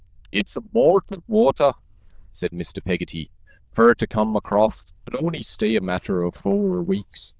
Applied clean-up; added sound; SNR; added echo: neural diffusion model UNIVERSE++.